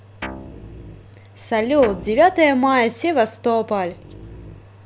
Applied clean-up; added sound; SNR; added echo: none; Dog + Guitar; 18 dB; none.